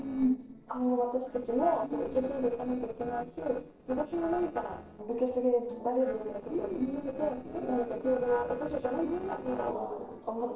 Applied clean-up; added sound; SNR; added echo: neural separator model SepFormer DNS4.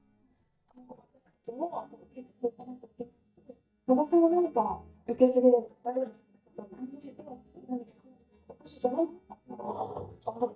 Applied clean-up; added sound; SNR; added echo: neural mask model DeepFilterNet 3.